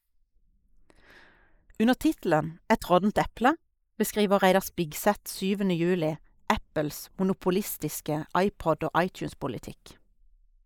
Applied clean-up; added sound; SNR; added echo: neural mask model Resemble Enhance denoiser.